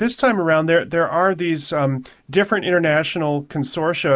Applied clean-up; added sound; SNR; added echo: neural mask model Resemble Enhance denoiser.